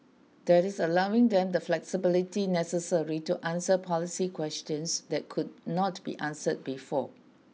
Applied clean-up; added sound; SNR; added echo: none; none; none; none.